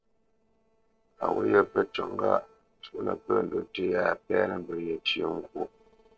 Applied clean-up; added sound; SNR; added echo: neural separator model SepFormer DNS4.